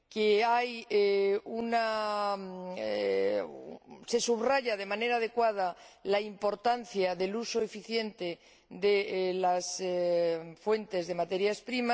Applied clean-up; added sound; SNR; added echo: none; none; none; none.